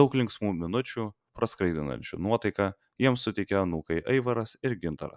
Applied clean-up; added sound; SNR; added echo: none; none; none; none.